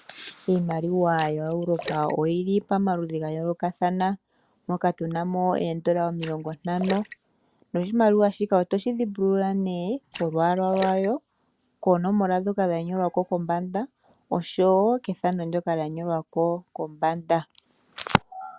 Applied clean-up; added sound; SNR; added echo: none; Splash, splatter; 16 dB; none.